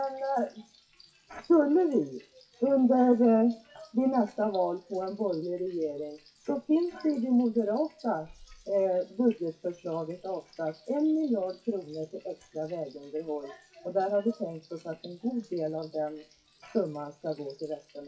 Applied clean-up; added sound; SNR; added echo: classical method WPE with log-MMSE.